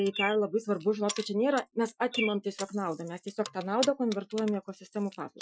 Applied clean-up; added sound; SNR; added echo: classical method Wiener filter.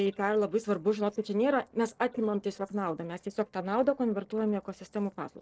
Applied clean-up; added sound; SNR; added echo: neural separator model SepFormer DNS4.